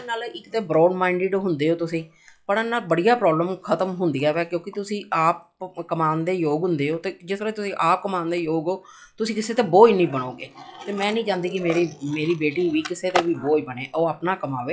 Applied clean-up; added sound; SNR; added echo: classical method log-MMSE.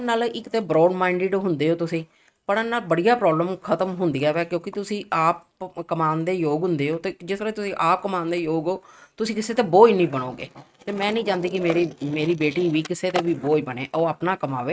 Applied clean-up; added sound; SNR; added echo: neural mask model RNNoise.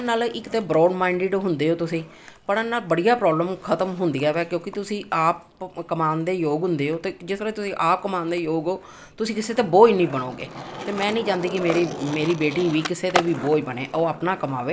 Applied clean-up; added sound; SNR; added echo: none; Skateboard; 14 dB; none.